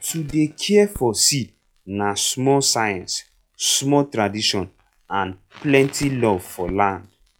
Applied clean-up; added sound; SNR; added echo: classical method log-MMSE.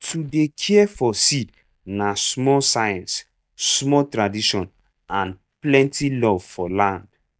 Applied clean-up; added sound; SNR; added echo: neural mask model DeepFilterNet 3.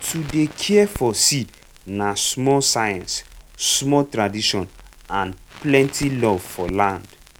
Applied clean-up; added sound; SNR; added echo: none; Crackle; 20 dB; none.